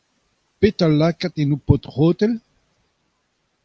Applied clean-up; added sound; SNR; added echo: none; none; none; none.